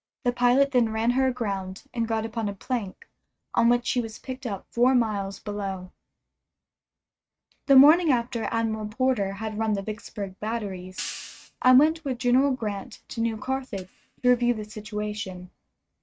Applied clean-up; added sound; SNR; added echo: neural mask model RNNoise.